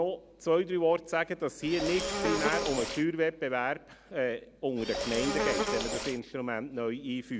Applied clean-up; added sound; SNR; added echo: none; Insect; 1 dB; none.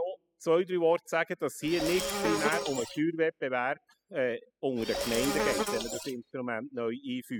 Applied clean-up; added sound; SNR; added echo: classical method spectral subtraction.